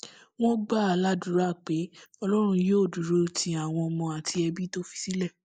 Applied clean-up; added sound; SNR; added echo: neural mask model Resemble Enhance denoiser.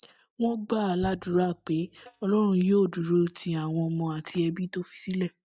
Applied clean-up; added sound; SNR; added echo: neural mask model DeepFilterNet 3.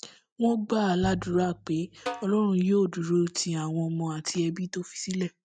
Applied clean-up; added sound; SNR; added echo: neural mask model RNNoise.